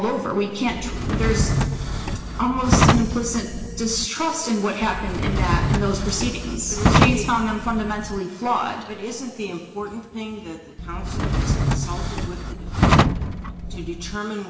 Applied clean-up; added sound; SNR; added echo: none; Drawer open or close; -4 dB; reverberation time 2.0 s.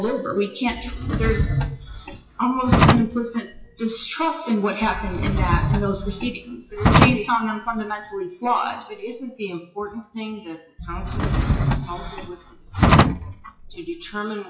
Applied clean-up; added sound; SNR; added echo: classical method WPE with log-MMSE.